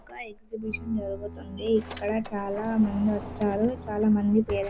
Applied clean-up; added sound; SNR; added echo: none; Sliding door + Bowed string instrument; 13 dB; none.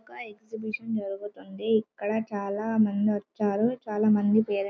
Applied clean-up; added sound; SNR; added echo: none; none; none; none.